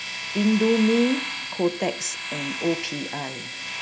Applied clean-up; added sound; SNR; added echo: none; Domestic sounds, home sounds; 7 dB; none.